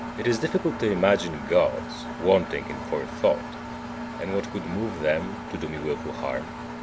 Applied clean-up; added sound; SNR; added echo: none; Engine; 8 dB; none.